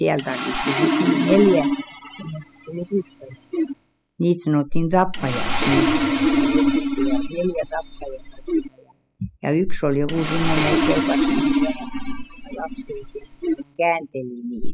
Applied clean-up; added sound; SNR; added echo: classical method spectral subtraction.